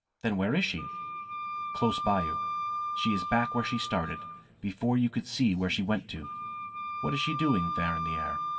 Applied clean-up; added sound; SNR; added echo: none; Wind instrument, woodwind instrument; 5 dB; reverberation time 2.0 s.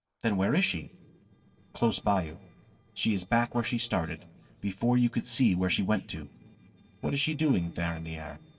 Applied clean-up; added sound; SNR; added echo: neural separator model SepFormer DNS4.